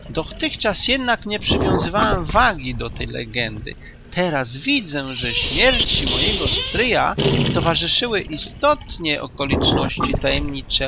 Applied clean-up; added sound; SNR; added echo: none; Sink (filling or washing); 2 dB; none.